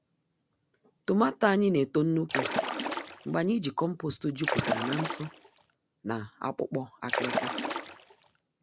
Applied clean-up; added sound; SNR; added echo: none; Splash, splatter; 2 dB; none.